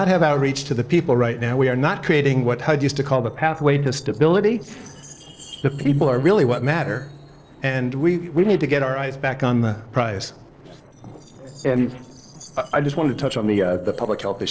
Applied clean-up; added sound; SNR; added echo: neural separator model SepFormer DNS4.